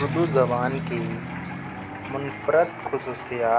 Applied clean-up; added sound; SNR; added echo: none; Guitar; 7 dB; none.